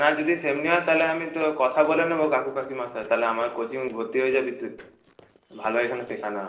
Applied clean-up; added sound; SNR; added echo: neural separator model SepFormer DNS4.